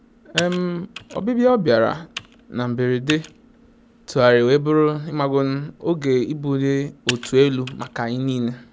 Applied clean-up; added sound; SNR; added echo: none; Computer keyboard; 16 dB; none.